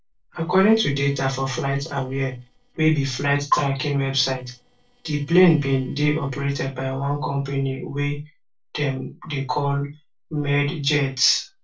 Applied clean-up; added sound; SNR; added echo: neural separator model SepFormer DNS4.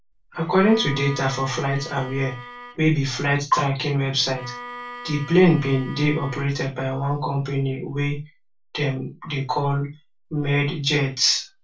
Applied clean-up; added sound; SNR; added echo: none; Bowed string instrument; 16 dB; reverberation time 0.2 s.